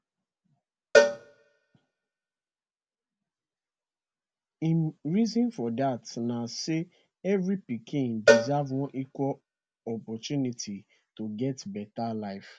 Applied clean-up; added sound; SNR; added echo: none; Cowbell; -5 dB; none.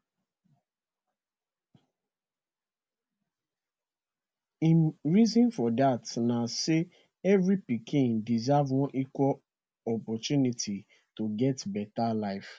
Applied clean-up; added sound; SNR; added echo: none; none; none; none.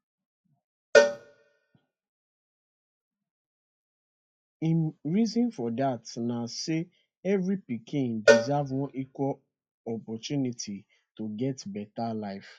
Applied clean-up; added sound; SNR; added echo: classical method log-MMSE.